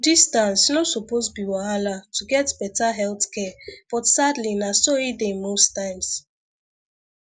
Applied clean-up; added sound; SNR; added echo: none; none; none; none.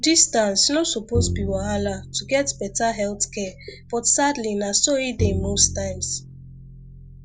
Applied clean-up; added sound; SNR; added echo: none; Bowed string instrument; 8 dB; none.